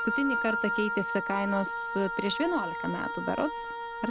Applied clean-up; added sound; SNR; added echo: none; Wind instrument, woodwind instrument; 2 dB; none.